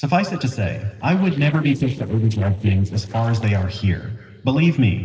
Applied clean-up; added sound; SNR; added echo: neural separator model SepFormer DNS4.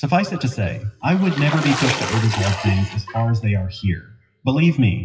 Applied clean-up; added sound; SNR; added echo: classical method WPE with log-MMSE.